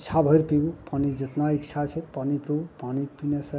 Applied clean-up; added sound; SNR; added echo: none; none; none; none.